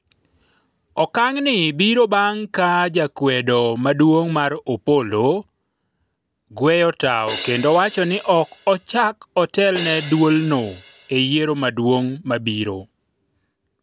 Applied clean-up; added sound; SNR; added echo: none; Crash cymbal; 12 dB; none.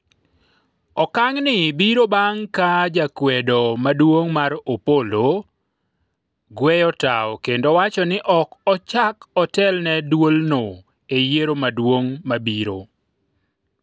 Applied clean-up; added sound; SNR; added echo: none; none; none; none.